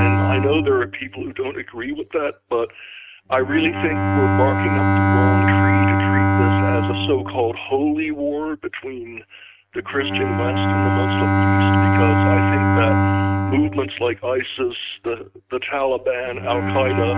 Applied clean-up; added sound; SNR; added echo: neural mask model RNNoise.